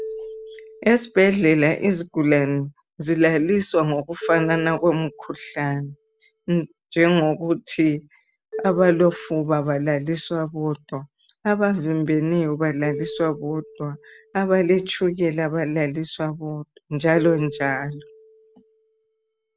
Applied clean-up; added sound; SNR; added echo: none; Marimba, xylophone; 17 dB; none.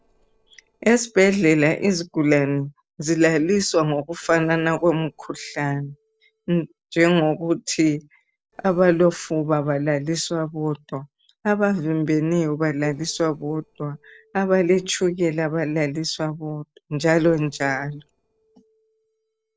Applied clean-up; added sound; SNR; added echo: neural separator model SepFormer DNS4.